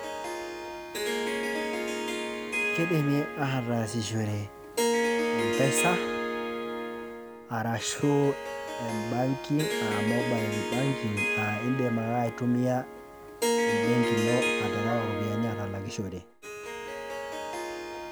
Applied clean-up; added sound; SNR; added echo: none; Harp; 0 dB; none.